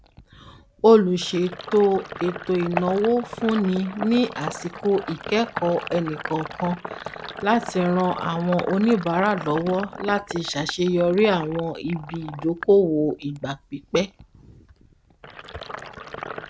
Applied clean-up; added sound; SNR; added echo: none; Sink (filling or washing); 13 dB; none.